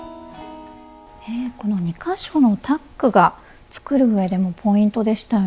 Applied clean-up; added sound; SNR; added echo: none; none; none; none.